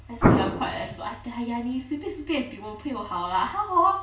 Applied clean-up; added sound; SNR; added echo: none; Explosion; -4 dB; reverberation time 0.2 s.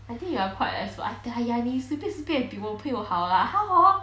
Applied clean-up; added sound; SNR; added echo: none; none; none; none.